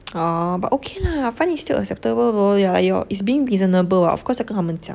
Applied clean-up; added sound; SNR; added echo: none; none; none; none.